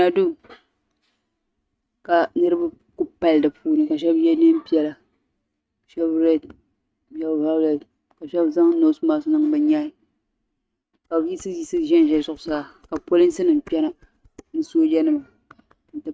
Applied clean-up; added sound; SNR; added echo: neural mask model RNNoise.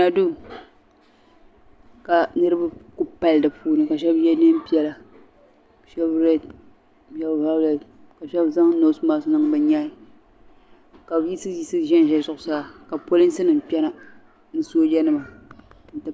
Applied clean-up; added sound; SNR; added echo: none; none; none; none.